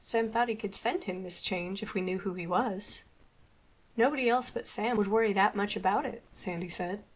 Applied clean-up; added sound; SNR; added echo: none; none; none; none.